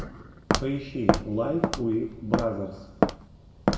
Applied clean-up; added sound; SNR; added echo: none; Walk, footsteps; -2 dB; reverberation time 1.1 s.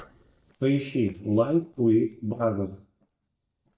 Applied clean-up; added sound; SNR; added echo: neural mask model DeepFilterNet 3.